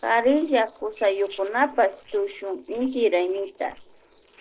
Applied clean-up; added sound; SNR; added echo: neural separator model SepFormer DNS4.